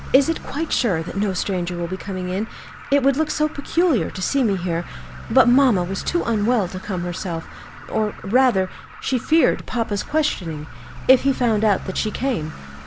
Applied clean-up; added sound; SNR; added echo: none; Motorcycle + Alarm; 14 dB; none.